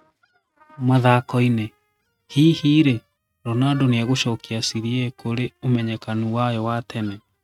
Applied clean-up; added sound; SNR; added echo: neural mask model RNNoise.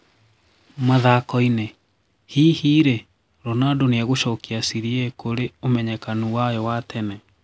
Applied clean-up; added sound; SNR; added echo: none; none; none; none.